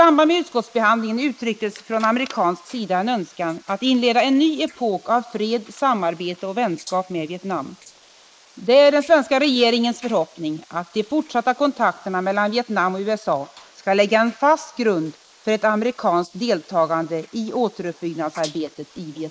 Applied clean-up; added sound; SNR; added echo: neural mask model Resemble Enhance denoiser.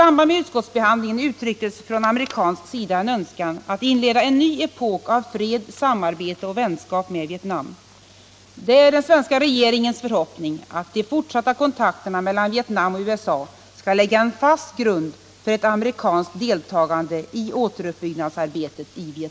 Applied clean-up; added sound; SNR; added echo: none; none; none; none.